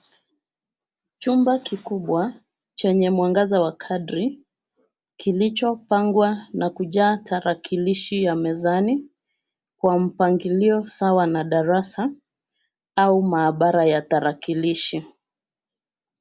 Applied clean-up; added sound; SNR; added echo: none; none; none; none.